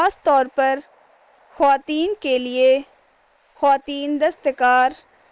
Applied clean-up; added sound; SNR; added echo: neural mask model Resemble Enhance denoiser.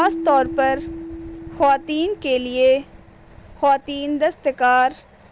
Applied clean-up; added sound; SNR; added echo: none; Keyboard (musical); 14 dB; none.